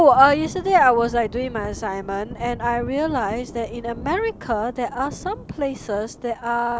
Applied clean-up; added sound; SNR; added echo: none; Thunder / Rain; 15 dB; none.